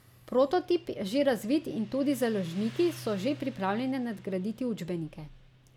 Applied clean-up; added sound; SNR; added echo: none; Motorcycle; 19 dB; none.